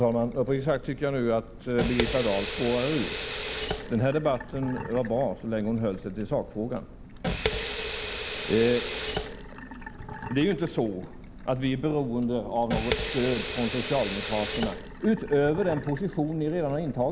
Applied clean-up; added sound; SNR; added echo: none; Sink (filling or washing) / Water tap, faucet; 4 dB; none.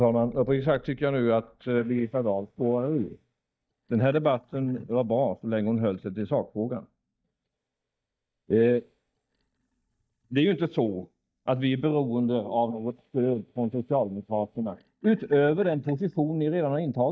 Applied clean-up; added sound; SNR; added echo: neural mask model DeepFilterNet 3.